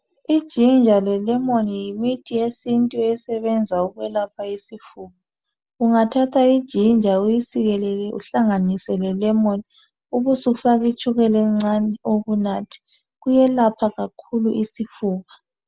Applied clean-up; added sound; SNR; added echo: none; none; none; none.